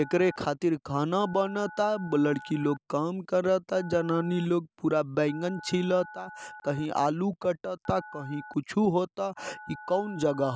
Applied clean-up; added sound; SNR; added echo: none; Telephone; 19 dB; none.